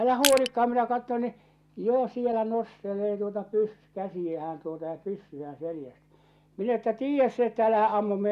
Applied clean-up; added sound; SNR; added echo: none; Crushing; 1 dB; none.